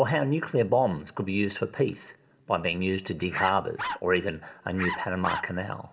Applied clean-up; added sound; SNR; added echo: none; Bark; 8 dB; reverberation time 0.4 s.